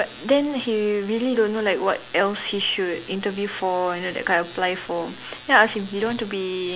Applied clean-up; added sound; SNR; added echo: none; none; none; none.